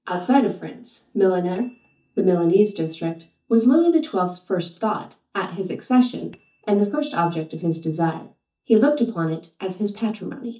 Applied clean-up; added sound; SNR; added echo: neural mask model DeepFilterNet 3.